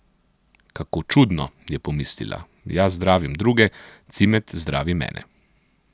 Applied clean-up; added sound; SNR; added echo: none; none; none; none.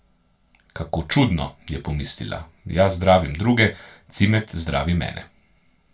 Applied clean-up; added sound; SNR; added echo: none; none; none; reverberation time 0.2 s.